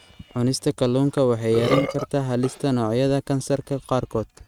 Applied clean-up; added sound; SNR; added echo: neural mask model RNNoise.